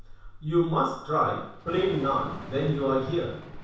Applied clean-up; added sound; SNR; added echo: none; Thunder / Rain; 13 dB; reverberation time 0.7 s.